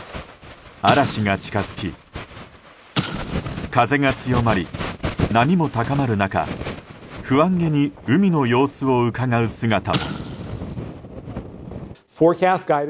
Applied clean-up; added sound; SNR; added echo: none; Explosion; 11 dB; none.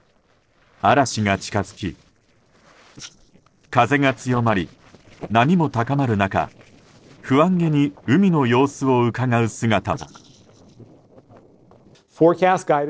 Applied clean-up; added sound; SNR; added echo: neural separator model SepFormer DNS4.